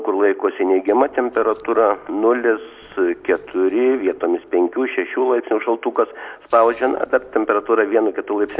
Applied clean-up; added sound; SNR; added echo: none; none; none; none.